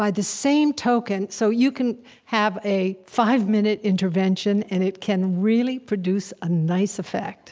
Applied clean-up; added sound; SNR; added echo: none; none; none; none.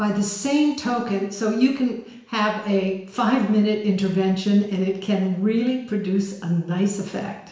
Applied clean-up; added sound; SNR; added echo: none; none; none; reverberation time 0.7 s.